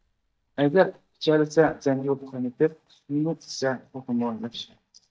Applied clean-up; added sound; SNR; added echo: neural mask model DeepFilterNet 3.